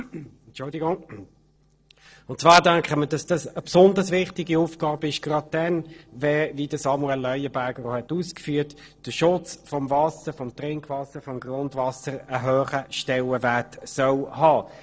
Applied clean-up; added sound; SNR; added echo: neural separator model SepFormer DNS4.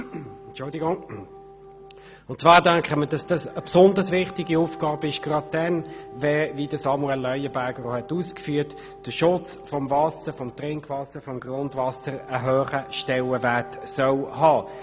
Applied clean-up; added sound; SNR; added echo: none; Wind instrument, woodwind instrument; 18 dB; none.